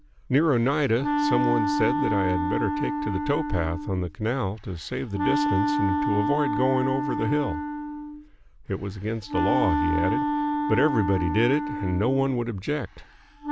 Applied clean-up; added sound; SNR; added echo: none; Wind instrument, woodwind instrument; 1 dB; none.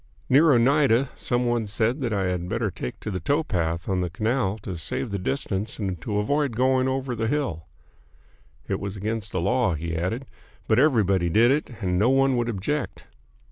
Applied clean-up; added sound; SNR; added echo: none; none; none; none.